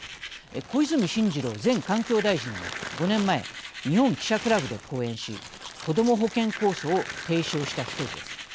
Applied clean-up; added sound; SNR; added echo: none; Domestic sounds, home sounds + Crumpling, crinkling; 12 dB; none.